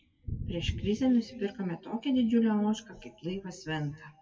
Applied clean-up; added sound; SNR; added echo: classical method WPE with log-MMSE.